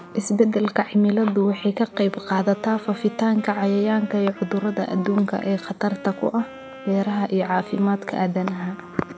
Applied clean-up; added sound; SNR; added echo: none; Wind instrument, woodwind instrument; 18 dB; none.